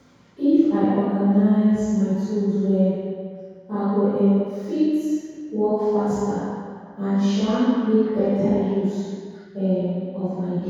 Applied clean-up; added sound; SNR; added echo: none; none; none; reverberation time 2.0 s.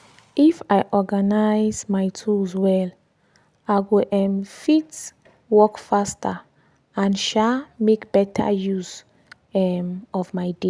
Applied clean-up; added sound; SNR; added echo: none; none; none; none.